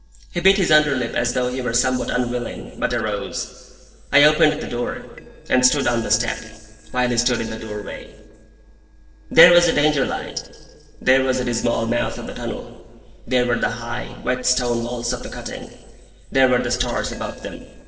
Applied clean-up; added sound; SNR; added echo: neural separator model SepFormer DNS4.